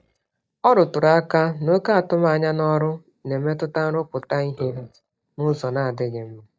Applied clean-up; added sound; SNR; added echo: neural mask model DeepFilterNet 3.